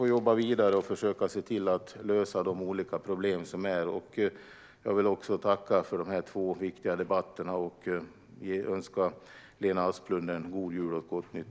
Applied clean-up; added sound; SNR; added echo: none; none; none; none.